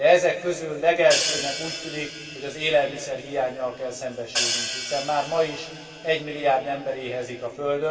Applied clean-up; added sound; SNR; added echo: none; Hi-hat; 7 dB; reverberation time 2.4 s.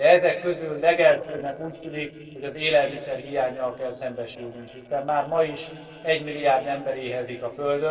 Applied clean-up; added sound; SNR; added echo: neural separator model SepFormer DNS4.